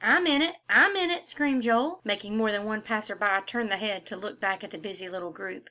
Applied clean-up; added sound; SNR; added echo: none; none; none; none.